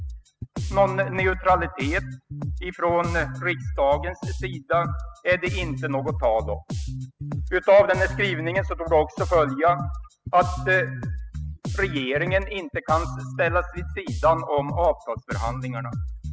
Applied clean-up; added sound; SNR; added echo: classical method spectral subtraction.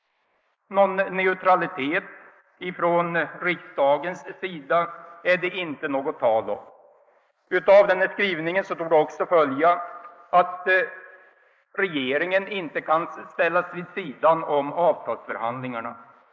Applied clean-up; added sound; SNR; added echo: neural mask model Resemble Enhance denoiser.